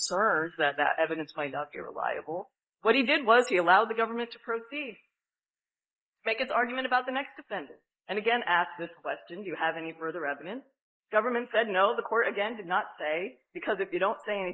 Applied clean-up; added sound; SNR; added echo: neural mask model Resemble Enhance denoiser.